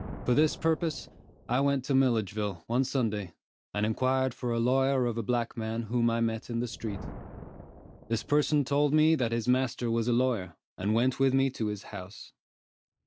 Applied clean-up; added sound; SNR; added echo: none; Thunder; 20 dB; none.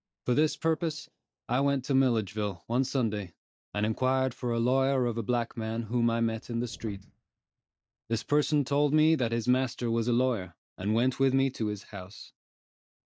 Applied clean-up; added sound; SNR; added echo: neural mask model DeepFilterNet 3.